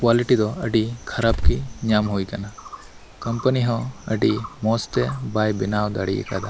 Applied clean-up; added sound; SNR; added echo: none; Bird; 7 dB; none.